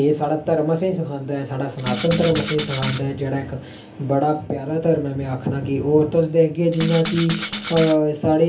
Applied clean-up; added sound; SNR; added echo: none; Rattle (instrument); 6 dB; reverberation time 0.3 s.